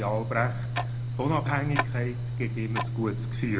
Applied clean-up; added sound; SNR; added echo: none; Tick-tock; 0 dB; reverberation time 0.3 s.